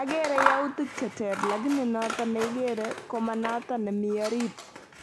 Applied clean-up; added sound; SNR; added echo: none; Scissors; 4 dB; none.